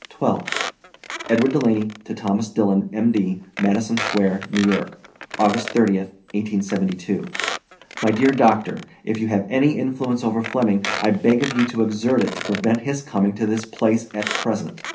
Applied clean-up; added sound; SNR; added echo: none; Squeak; 12 dB; reverberation time 0.3 s.